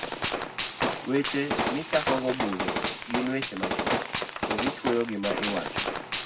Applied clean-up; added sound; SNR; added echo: none; Gunshot, gunfire; -1 dB; reverberation time 0.4 s.